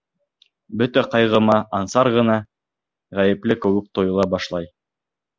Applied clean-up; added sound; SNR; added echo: none; none; none; none.